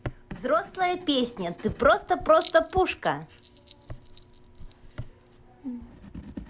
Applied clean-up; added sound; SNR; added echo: none; Writing; 14 dB; none.